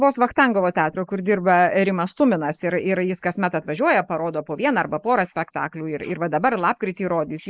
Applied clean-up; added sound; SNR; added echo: neural mask model Resemble Enhance denoiser.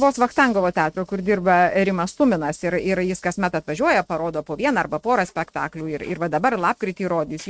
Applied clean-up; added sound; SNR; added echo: neural mask model RNNoise.